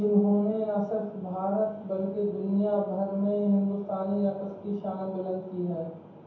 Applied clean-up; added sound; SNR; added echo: none; none; none; reverberation time 0.9 s.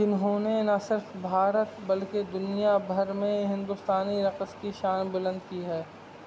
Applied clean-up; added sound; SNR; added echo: none; none; none; none.